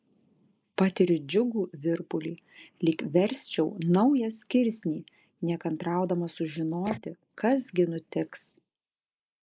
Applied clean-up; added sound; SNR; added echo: neural mask model Resemble Enhance denoiser.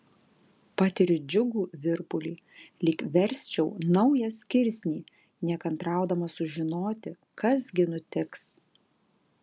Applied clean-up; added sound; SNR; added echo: none; none; none; none.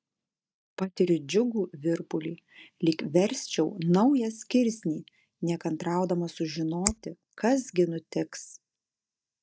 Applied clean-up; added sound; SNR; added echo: neural mask model DeepFilterNet 3.